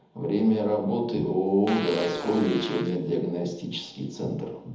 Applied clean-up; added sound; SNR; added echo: none; Fart; 11 dB; reverberation time 1.0 s.